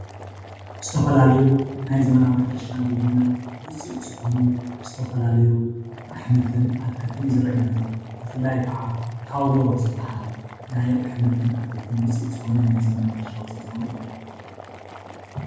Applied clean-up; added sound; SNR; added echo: none; Boiling; 19 dB; reverberation time 1.2 s.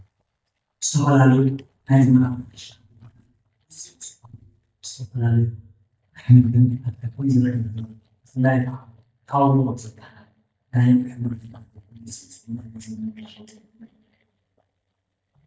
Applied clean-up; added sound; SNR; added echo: neural mask model DeepFilterNet 3.